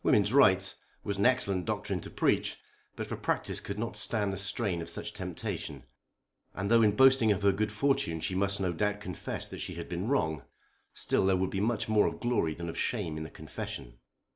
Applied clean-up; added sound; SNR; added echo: none; none; none; none.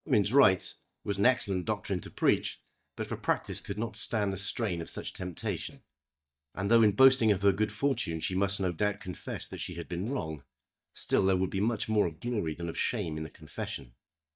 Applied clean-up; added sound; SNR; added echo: neural mask model DeepFilterNet 3.